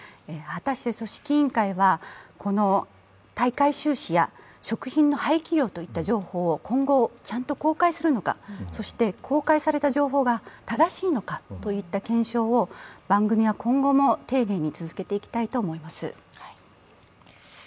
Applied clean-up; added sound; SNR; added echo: none; none; none; none.